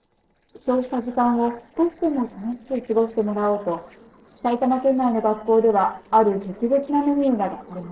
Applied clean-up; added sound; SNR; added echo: neural separator model SepFormer DNS4.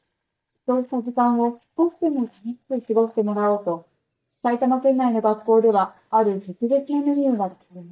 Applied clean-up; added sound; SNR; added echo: neural mask model DeepFilterNet 3.